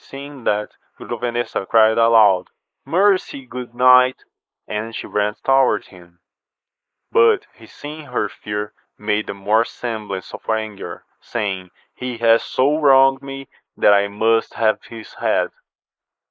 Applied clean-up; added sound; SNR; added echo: neural mask model Resemble Enhance denoiser.